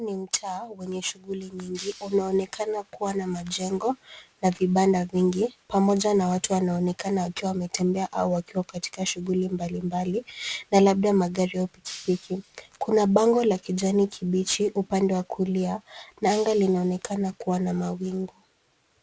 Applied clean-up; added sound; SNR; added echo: none; Shatter; 20 dB; none.